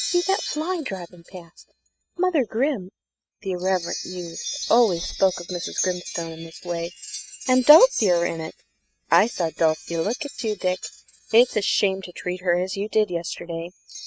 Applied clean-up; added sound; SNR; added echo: neural mask model RNNoise.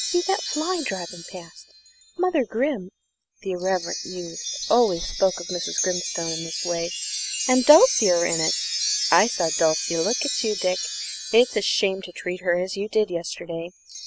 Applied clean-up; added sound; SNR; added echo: none; Wind chime; 6 dB; none.